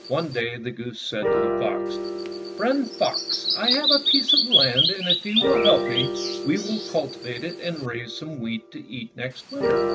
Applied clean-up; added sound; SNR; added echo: none; Piano + Bird vocalization, bird call, bird song; -2 dB; none.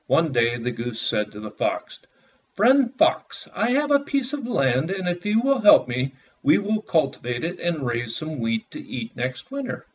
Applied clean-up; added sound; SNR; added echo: none; none; none; none.